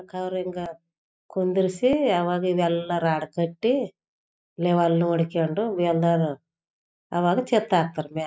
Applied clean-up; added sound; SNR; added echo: none; none; none; none.